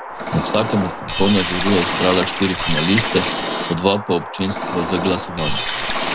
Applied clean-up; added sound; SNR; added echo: none; Liquid; 2 dB; none.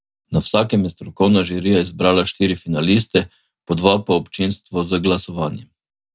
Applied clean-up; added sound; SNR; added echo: none; none; none; none.